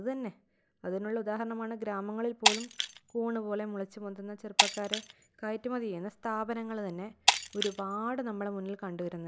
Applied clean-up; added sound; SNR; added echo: none; Shatter; -2 dB; none.